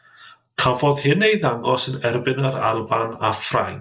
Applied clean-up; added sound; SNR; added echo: neural mask model Resemble Enhance denoiser.